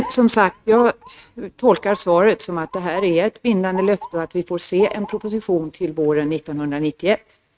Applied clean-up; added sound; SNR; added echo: neural mask model RNNoise.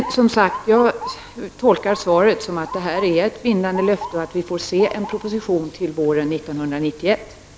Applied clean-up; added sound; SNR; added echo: none; Motor vehicle (road) / Siren; 16 dB; none.